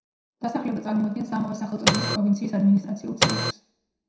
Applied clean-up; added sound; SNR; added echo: none; Printer; -4 dB; reverberation time 0.6 s.